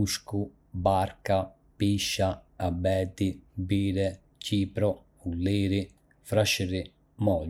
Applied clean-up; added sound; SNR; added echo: none; none; none; none.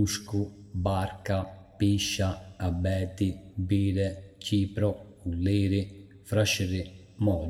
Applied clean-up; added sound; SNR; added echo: none; none; none; reverberation time 0.9 s.